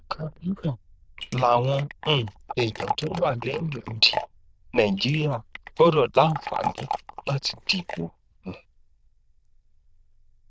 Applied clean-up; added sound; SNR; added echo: neural diffusion model UNIVERSE++.